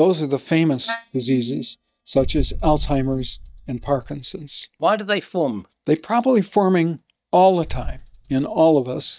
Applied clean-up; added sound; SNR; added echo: neural mask model DeepFilterNet 3.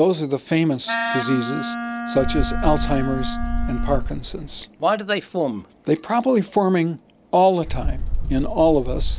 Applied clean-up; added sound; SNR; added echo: none; Wind instrument, woodwind instrument + Bird; 3 dB; none.